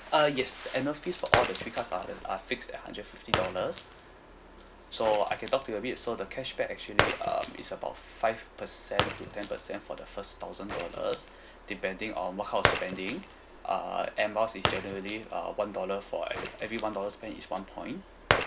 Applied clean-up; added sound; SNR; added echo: none; Shatter; 0 dB; none.